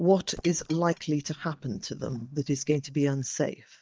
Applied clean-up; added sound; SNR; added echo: neural mask model DeepFilterNet 3.